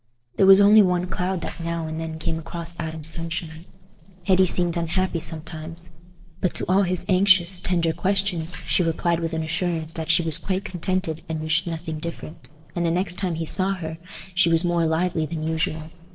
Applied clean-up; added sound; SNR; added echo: neural separator model SepFormer DNS4.